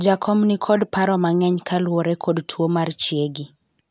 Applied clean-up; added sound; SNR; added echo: none; none; none; none.